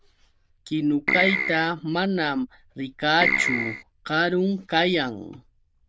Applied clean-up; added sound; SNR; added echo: neural diffusion model UNIVERSE++.